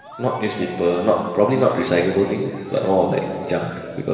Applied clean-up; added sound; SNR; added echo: none; Cheering; 18 dB; reverberation time 1.6 s.